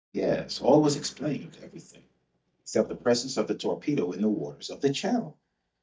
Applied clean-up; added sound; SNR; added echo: neural mask model DeepFilterNet 3.